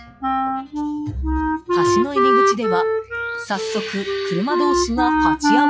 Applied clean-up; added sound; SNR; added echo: classical method log-MMSE.